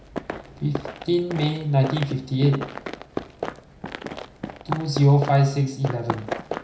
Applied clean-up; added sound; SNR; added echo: none; Run; 9 dB; reverberation time 0.5 s.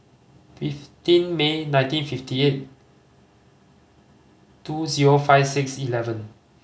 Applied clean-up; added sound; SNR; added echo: none; none; none; none.